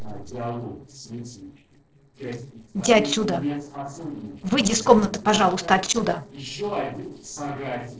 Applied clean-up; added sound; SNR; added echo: neural separator model SepFormer DNS4.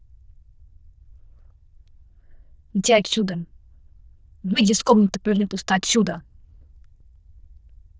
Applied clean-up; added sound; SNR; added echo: neural diffusion model UNIVERSE++.